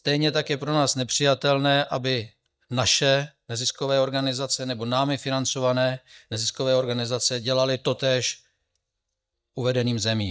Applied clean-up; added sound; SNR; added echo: neural mask model DeepFilterNet 3.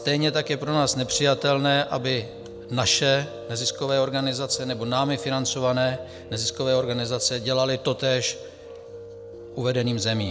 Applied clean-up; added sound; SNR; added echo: none; Piano; 14 dB; none.